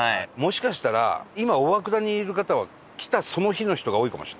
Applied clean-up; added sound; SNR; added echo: none; none; none; none.